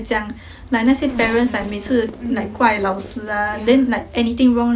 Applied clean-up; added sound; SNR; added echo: none; Race car, auto racing / Accelerating, revving, vroom; 17 dB; none.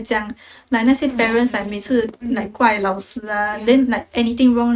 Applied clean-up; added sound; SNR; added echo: neural mask model RNNoise.